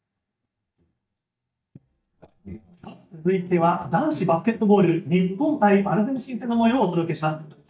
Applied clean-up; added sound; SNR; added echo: neural mask model DeepFilterNet 3.